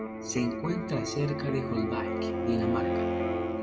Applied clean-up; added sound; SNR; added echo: none; Electric guitar + Bowed string instrument; -1 dB; none.